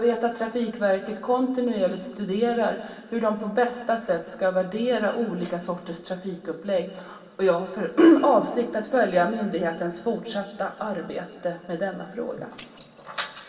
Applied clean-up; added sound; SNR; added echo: none; none; none; reverberation time 1.8 s.